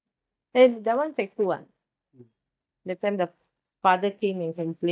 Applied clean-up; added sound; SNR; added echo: neural mask model DeepFilterNet 3.